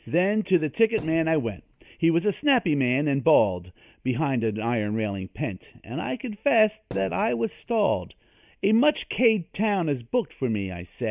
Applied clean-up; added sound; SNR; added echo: none; Thump, thud; 20 dB; none.